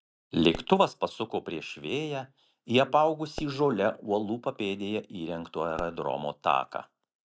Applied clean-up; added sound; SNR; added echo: neural mask model DeepFilterNet 3.